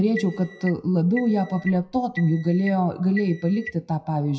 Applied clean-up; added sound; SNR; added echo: classical method WPE with log-MMSE.